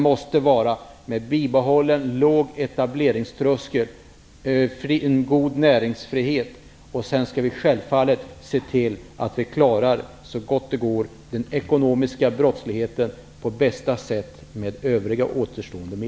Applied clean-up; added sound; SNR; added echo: none; none; none; none.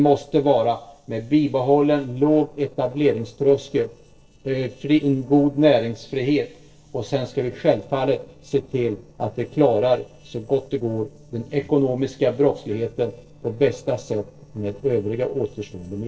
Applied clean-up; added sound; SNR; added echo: neural separator model SepFormer DNS4.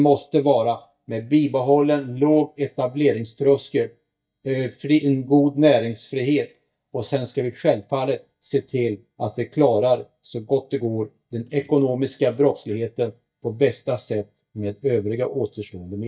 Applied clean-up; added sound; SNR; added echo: neural mask model DeepFilterNet 3.